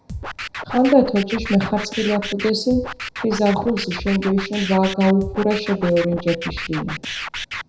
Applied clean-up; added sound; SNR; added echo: none; Scratching (performance technique); 10 dB; reverberation time 0.5 s.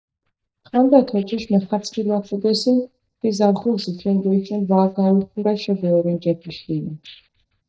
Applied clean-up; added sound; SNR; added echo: neural mask model DeepFilterNet 3.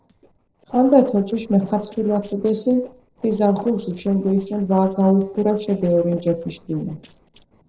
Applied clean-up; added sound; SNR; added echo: neural separator model SepFormer DNS4.